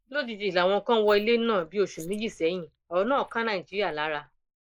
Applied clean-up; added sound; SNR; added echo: neural mask model Resemble Enhance denoiser.